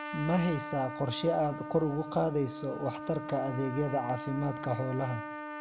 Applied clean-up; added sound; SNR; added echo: none; Trumpet; 9 dB; none.